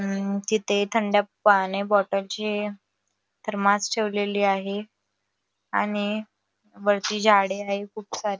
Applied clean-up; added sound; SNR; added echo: none; none; none; none.